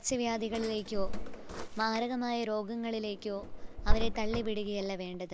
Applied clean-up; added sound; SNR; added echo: none; Drawer open or close; -1 dB; none.